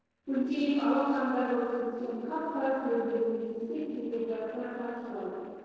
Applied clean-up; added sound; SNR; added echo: neural separator model SepFormer DNS4.